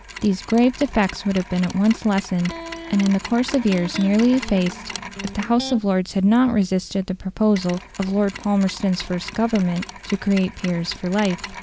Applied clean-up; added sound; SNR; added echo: none; Electric guitar + Mechanisms; 15 dB; none.